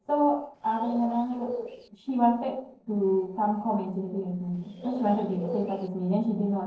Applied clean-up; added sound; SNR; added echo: neural separator model SepFormer DNS4.